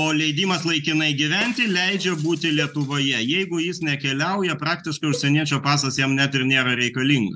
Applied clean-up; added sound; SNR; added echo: none; Cowbell + Shatter; 19 dB; none.